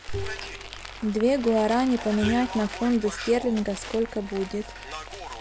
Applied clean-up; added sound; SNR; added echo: none; Bowed string instrument + Crumpling, crinkling; 14 dB; none.